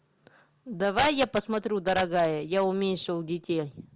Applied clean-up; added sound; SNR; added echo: none; none; none; none.